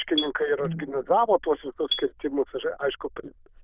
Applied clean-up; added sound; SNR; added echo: neural diffusion model UNIVERSE++.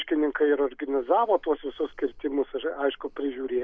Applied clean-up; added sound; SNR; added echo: none; none; none; none.